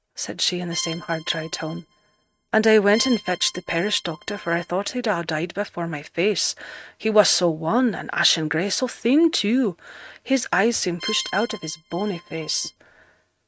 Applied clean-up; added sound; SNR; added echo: neural mask model RNNoise.